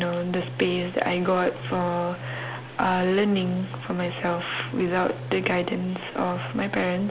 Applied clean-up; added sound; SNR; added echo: none; none; none; none.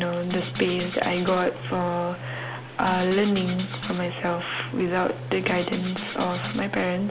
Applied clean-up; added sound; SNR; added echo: none; Rattle (instrument); 11 dB; none.